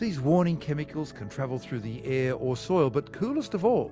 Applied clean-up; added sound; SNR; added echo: none; none; none; none.